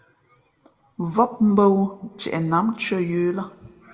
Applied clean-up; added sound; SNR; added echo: none; none; none; reverberation time 1.6 s.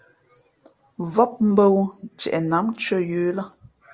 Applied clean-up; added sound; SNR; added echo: none; none; none; none.